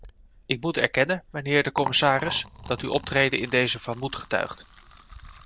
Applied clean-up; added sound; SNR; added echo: none; Liquid; 15 dB; none.